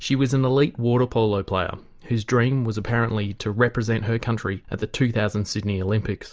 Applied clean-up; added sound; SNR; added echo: none; none; none; none.